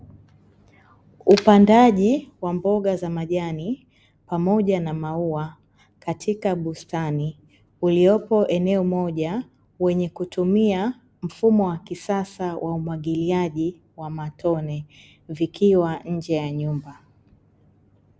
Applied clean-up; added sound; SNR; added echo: none; none; none; none.